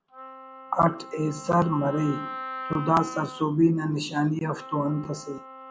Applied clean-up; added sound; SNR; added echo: none; Wind instrument, woodwind instrument; 13 dB; none.